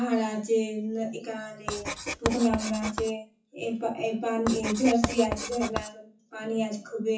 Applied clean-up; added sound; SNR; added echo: classical method WPE with log-MMSE.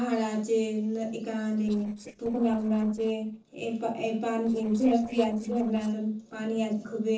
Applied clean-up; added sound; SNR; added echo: neural separator model SepFormer DNS4.